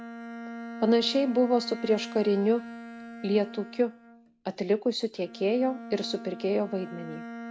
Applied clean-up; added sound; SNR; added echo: none; Bowed string instrument; 13 dB; none.